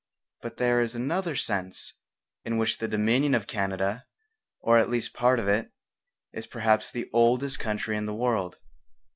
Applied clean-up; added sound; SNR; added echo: none; none; none; none.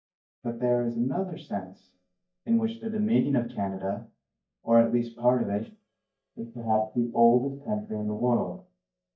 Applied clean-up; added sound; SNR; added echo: neural mask model DeepFilterNet 3.